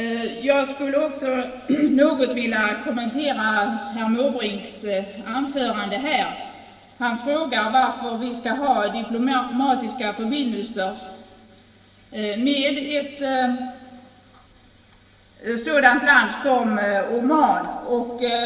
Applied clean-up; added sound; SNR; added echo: none; none; none; reverberation time 2.5 s.